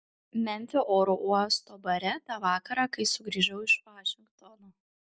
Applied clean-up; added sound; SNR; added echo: none; none; none; none.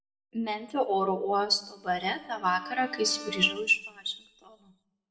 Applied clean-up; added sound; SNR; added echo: none; Bowed string instrument; 17 dB; reverberation time 0.6 s.